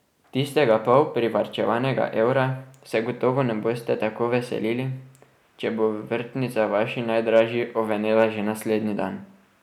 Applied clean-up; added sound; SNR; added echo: none; none; none; none.